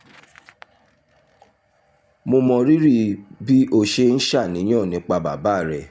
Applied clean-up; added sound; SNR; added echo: none; none; none; none.